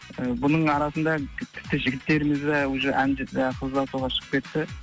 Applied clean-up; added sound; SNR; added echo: none; none; none; none.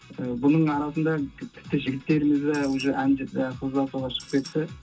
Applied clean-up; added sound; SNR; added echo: none; Tambourine; 18 dB; reverberation time 0.2 s.